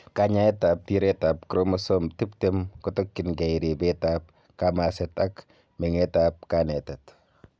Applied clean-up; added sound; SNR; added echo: none; none; none; none.